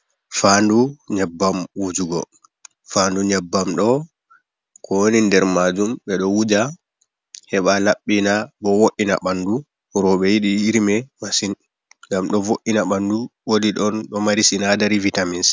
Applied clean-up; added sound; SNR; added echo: none; none; none; none.